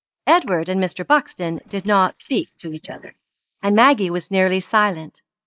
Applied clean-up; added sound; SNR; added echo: neural mask model Resemble Enhance denoiser.